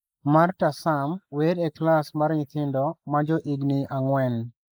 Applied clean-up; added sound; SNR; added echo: neural mask model Resemble Enhance denoiser.